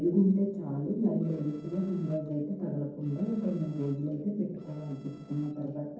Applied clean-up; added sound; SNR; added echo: neural separator model SepFormer DNS4.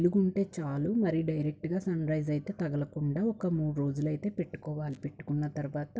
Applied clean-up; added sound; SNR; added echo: none; none; none; none.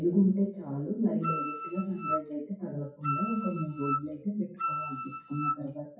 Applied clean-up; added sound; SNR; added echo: classical method WPE with log-MMSE.